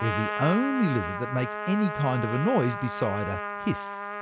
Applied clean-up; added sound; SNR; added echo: none; Trumpet; 5 dB; none.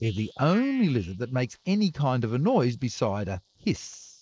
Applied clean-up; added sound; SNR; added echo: neural mask model Resemble Enhance denoiser.